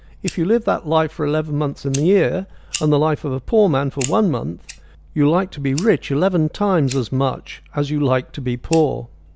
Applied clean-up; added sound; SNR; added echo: none; Fire; 19 dB; none.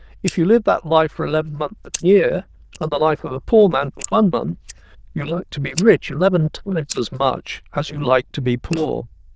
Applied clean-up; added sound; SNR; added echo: neural diffusion model UNIVERSE++.